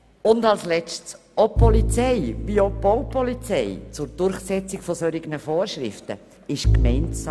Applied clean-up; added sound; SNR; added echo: none; Bowed string instrument; 3 dB; none.